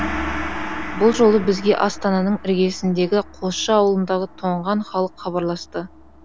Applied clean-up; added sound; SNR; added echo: none; Gong; 11 dB; none.